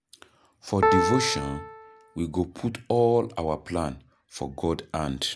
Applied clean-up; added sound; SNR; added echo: none; Piano; 0 dB; none.